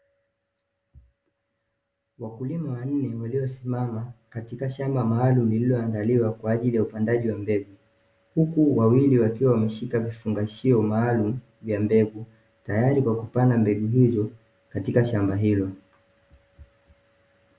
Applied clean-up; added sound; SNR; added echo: none; none; none; none.